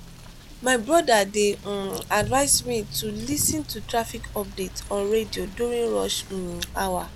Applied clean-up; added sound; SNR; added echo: none; Motor vehicle (road) / Rain; 14 dB; none.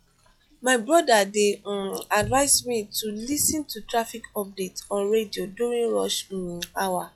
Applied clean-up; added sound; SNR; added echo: classical method log-MMSE.